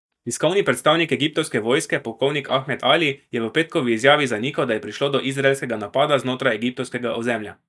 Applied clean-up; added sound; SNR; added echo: neural mask model DeepFilterNet 3.